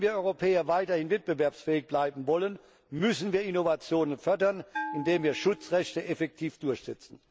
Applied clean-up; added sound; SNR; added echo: none; Bell; 18 dB; none.